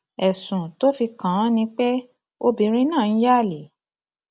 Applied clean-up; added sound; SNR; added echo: none; none; none; none.